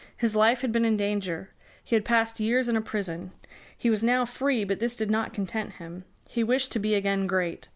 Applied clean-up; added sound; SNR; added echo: none; none; none; none.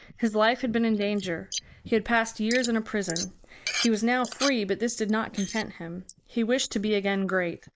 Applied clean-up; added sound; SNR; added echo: neural mask model Resemble Enhance denoiser.